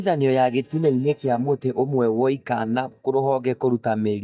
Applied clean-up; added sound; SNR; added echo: neural mask model DeepFilterNet 3.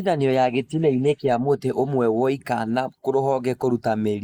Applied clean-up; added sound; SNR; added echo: neural mask model Resemble Enhance denoiser.